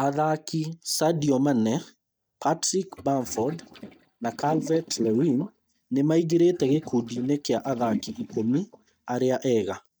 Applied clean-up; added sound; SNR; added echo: neural mask model DeepFilterNet 3.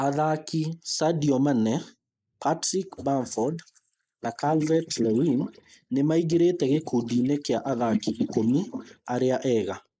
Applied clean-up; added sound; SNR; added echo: neural mask model Resemble Enhance denoiser.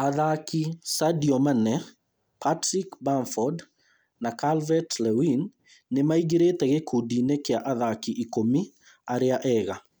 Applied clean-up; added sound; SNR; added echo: none; none; none; none.